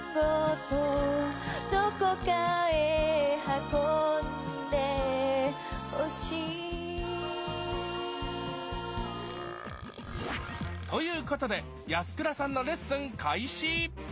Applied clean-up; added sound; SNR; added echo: none; Burping, eructation; 17 dB; none.